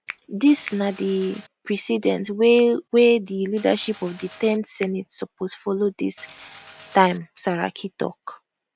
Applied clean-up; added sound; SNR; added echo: none; Finger snapping + Mechanisms; 15 dB; none.